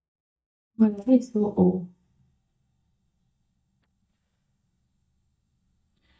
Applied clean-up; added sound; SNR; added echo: neural mask model DeepFilterNet 3.